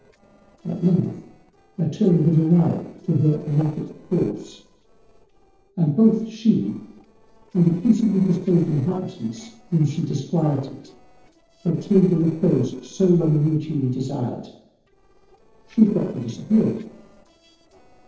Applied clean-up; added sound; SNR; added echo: neural separator model SepFormer DNS4.